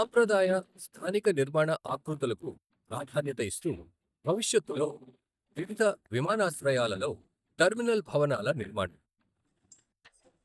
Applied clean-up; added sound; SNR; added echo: neural mask model DeepFilterNet 3.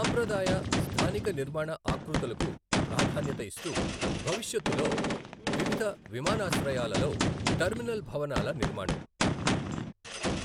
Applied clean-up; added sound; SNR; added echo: none; Gunshot, gunfire; -3 dB; none.